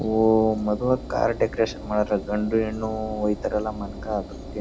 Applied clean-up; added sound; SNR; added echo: none; Engine; 12 dB; none.